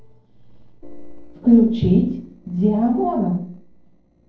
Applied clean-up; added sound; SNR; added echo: neural separator model SepFormer DNS4.